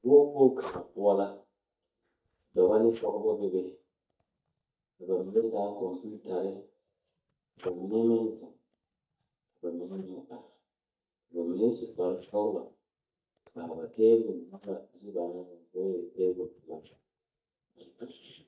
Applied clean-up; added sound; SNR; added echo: neural mask model DeepFilterNet 3.